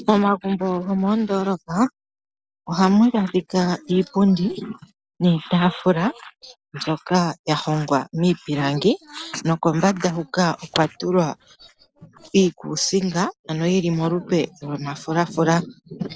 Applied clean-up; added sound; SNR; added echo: neural separator model SepFormer DNS4.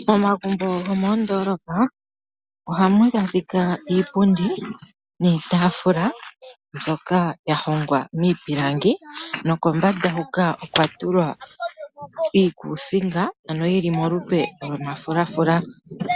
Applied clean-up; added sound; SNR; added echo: none; Computer keyboard; 7 dB; none.